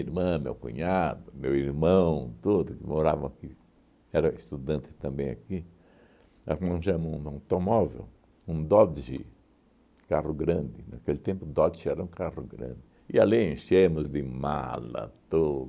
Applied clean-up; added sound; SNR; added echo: none; none; none; none.